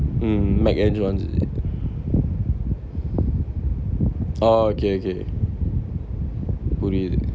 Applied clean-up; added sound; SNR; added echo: none; none; none; none.